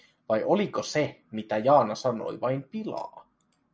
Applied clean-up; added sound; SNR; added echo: none; none; none; none.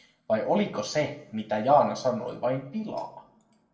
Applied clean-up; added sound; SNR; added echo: none; none; none; reverberation time 0.5 s.